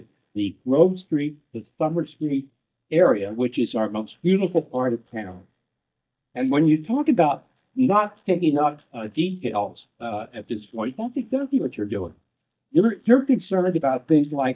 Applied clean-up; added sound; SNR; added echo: neural mask model DeepFilterNet 3.